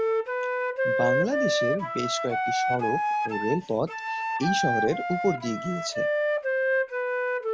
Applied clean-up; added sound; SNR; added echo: none; Wind instrument, woodwind instrument; -4 dB; none.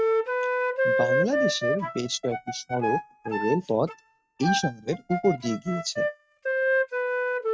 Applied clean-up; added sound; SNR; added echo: neural mask model RNNoise.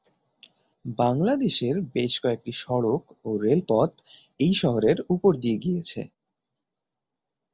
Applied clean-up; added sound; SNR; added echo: none; none; none; none.